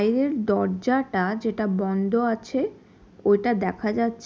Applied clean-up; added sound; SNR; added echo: none; none; none; none.